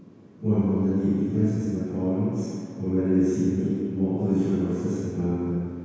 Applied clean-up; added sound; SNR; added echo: none; none; none; reverberation time 2.0 s.